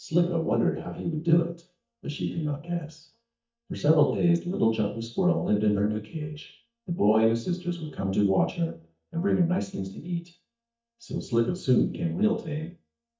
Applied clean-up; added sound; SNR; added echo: neural mask model DeepFilterNet 3.